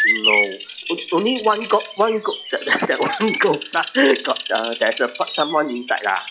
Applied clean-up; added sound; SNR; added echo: classical method log-MMSE.